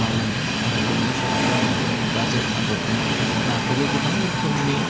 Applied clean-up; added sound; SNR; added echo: none; Train; -4 dB; reverberation time 1.7 s.